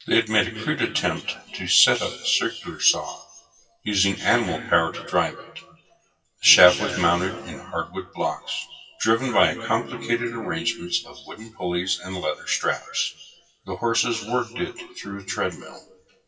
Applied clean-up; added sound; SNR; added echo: classical method WPE with log-MMSE.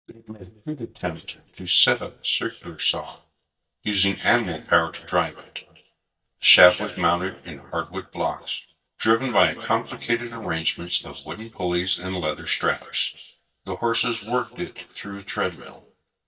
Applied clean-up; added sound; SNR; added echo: neural mask model DeepFilterNet 3.